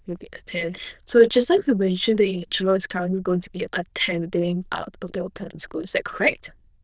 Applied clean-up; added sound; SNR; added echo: neural diffusion model UNIVERSE++.